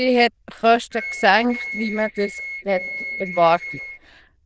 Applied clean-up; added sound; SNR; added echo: neural diffusion model UNIVERSE++.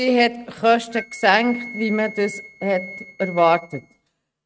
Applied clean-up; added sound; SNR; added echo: neural mask model RNNoise.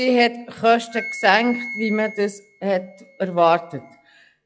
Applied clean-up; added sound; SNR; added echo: classical method log-MMSE.